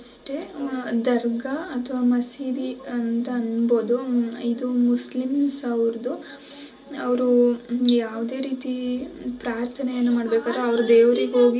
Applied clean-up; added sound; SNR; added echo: none; none; none; reverberation time 0.2 s.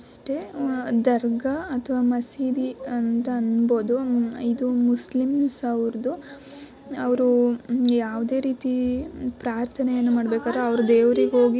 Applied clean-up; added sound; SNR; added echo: none; none; none; none.